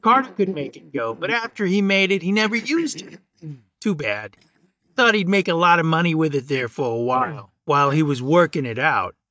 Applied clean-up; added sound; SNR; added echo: neural mask model DeepFilterNet 3.